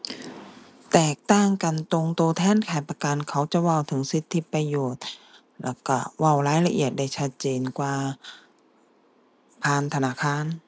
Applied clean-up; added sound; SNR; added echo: none; none; none; none.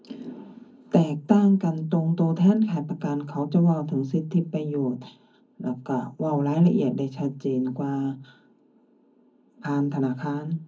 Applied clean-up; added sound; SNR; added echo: none; none; none; reverberation time 0.4 s.